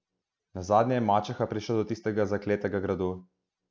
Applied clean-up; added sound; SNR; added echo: none; none; none; none.